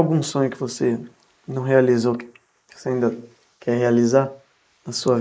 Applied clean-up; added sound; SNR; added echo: neural mask model Resemble Enhance denoiser.